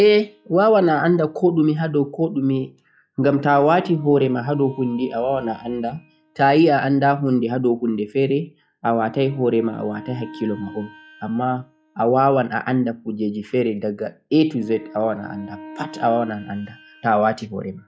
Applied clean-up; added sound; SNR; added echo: classical method log-MMSE.